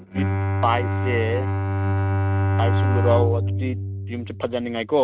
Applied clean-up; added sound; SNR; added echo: neural mask model RNNoise.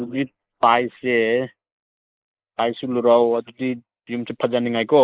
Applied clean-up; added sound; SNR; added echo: neural mask model Resemble Enhance denoiser.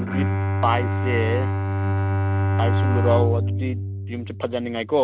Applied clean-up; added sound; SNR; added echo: none; Bowed string instrument; -4 dB; none.